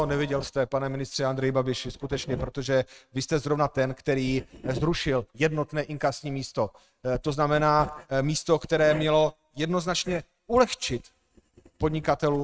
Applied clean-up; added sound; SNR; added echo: neural mask model RNNoise.